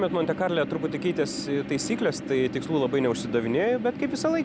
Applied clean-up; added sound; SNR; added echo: none; none; none; none.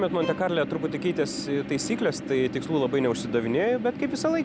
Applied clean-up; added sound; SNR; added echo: none; Bowed string instrument; 19 dB; none.